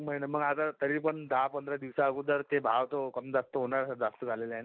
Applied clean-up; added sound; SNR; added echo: neural mask model Resemble Enhance denoiser.